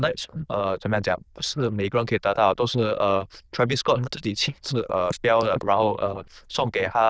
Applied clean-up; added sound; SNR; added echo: neural diffusion model UNIVERSE++.